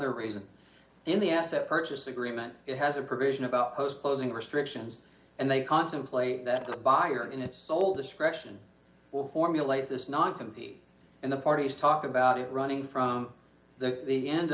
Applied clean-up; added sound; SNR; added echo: none; Telephone; 17 dB; none.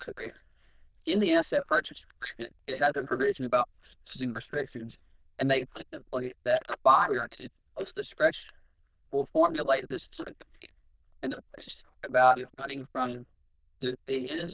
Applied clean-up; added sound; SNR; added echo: neural diffusion model UNIVERSE++.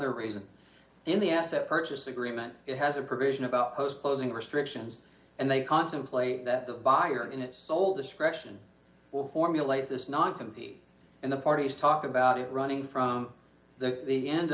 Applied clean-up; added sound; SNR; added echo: none; none; none; none.